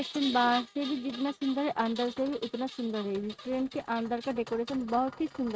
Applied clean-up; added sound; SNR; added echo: neural mask model RNNoise.